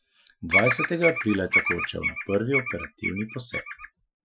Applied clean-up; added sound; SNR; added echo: classical method Wiener filter.